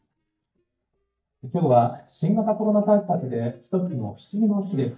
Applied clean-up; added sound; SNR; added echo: neural mask model DeepFilterNet 3.